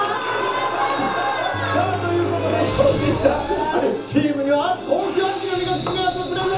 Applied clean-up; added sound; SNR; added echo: none; Engine; 10 dB; reverberation time 0.7 s.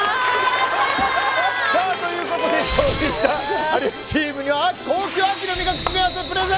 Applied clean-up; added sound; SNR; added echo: none; none; none; none.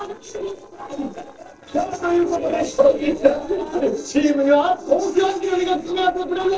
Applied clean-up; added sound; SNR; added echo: neural separator model SepFormer DNS4.